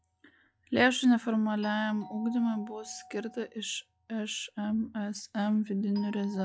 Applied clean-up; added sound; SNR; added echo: classical method log-MMSE.